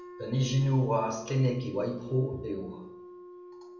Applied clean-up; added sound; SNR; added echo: none; Wind instrument, woodwind instrument; 17 dB; reverberation time 0.8 s.